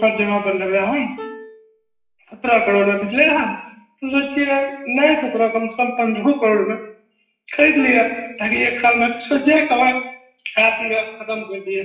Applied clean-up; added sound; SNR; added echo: classical method WPE with log-MMSE.